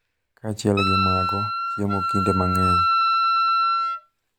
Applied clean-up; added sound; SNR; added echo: none; Wind instrument, woodwind instrument; -4 dB; none.